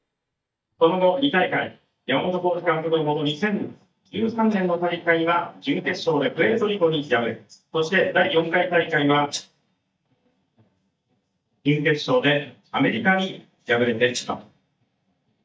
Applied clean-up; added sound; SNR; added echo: neural mask model DeepFilterNet 3.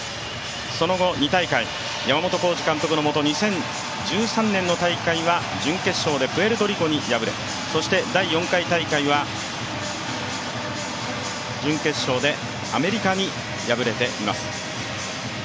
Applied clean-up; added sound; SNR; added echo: none; none; none; none.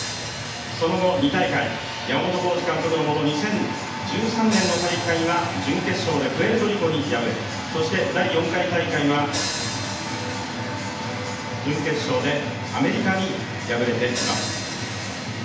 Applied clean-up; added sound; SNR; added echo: none; Hi-hat; 13 dB; reverberation time 0.9 s.